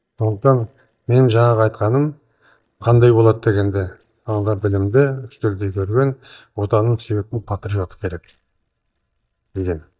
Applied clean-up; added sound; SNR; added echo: neural mask model DeepFilterNet 3.